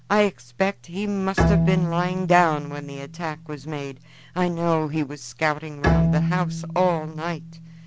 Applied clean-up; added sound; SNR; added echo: none; Bowed string instrument; 2 dB; none.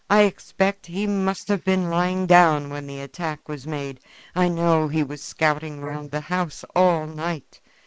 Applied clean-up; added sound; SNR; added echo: neural mask model Resemble Enhance denoiser.